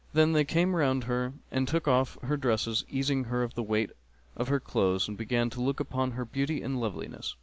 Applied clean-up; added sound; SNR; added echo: none; none; none; none.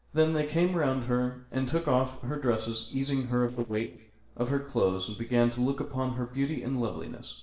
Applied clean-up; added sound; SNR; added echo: neural separator model SepFormer DNS4.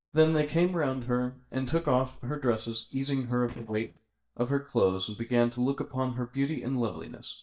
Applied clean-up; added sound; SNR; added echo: neural mask model DeepFilterNet 3.